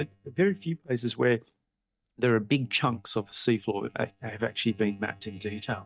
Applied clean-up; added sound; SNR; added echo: neural mask model DeepFilterNet 3.